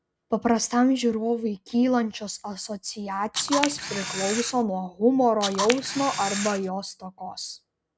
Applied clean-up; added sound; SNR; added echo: none; Camera; 5 dB; none.